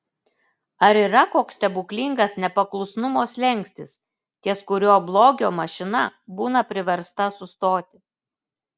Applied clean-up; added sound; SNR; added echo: none; none; none; none.